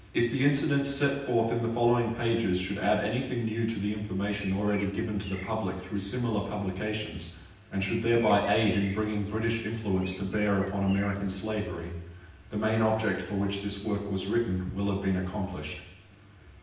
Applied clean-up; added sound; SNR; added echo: none; Bird; 19 dB; reverberation time 0.9 s.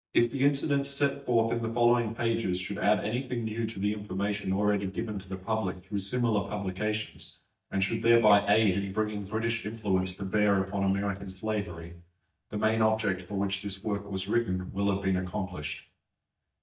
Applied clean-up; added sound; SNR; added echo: neural mask model DeepFilterNet 3.